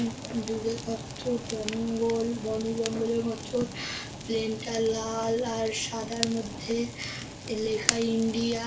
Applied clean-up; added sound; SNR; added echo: none; Fire; 7 dB; reverberation time 0.2 s.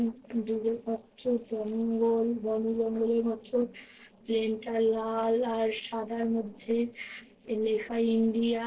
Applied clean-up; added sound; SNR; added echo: neural separator model SepFormer DNS4.